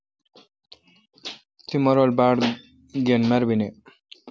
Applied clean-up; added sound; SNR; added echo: none; none; none; none.